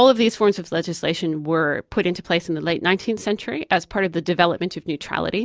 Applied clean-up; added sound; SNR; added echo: none; none; none; none.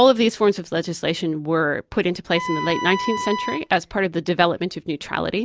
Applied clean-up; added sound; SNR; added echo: none; Wind instrument, woodwind instrument; 7 dB; none.